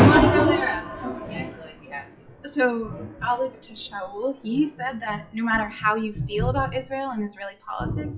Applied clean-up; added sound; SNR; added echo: classical method WPE with log-MMSE.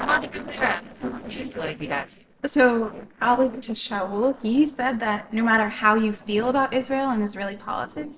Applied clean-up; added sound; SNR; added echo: neural separator model SepFormer DNS4.